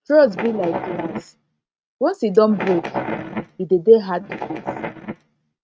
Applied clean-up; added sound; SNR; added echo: neural mask model RNNoise.